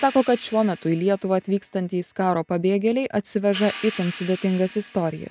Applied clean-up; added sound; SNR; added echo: none; Hi-hat; 16 dB; none.